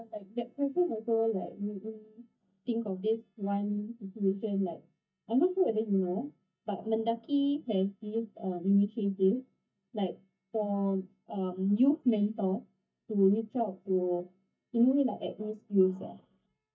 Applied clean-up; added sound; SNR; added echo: neural mask model DeepFilterNet 3.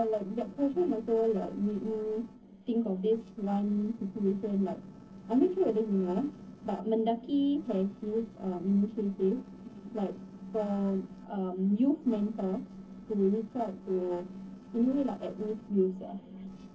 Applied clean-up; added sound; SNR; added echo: neural separator model SepFormer DNS4.